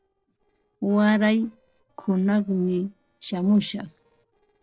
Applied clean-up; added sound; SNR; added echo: neural separator model SepFormer DNS4.